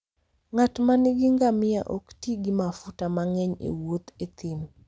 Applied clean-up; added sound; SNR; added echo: none; none; none; none.